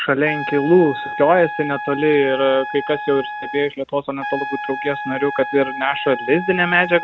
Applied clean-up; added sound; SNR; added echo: none; Trumpet; 9 dB; none.